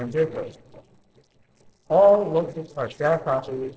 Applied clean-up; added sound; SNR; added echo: neural separator model SepFormer DNS4.